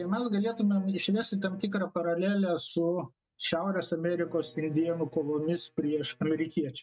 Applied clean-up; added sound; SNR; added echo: neural mask model RNNoise.